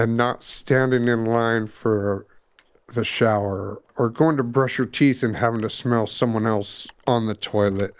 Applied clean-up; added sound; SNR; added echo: neural mask model Resemble Enhance denoiser.